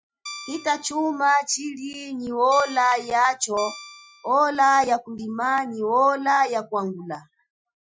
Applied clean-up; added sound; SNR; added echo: classical method Wiener filter.